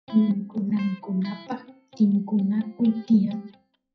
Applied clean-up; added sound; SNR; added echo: classical method WPE with log-MMSE.